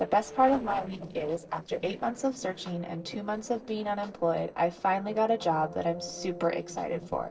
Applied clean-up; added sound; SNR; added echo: neural separator model SepFormer DNS4.